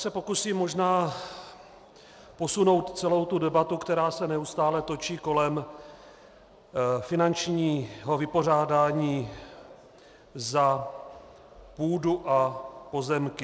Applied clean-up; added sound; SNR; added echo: none; none; none; none.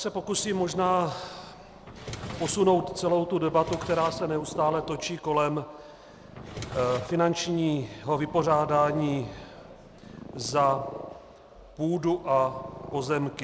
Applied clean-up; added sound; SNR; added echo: none; Drawer open or close + Purr; 14 dB; none.